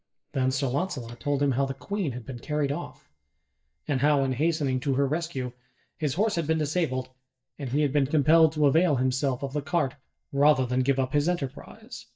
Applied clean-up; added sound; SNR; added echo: neural mask model DeepFilterNet 3.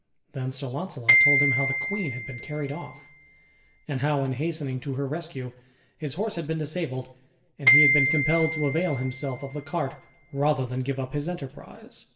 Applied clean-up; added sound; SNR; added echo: none; Glockenspiel; -3 dB; reverberation time 0.6 s.